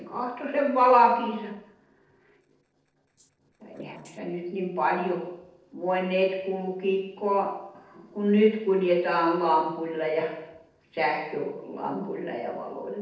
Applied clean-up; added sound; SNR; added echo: neural separator model SepFormer DNS4.